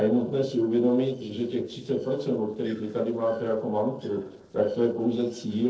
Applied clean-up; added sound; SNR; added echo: neural separator model SepFormer DNS4.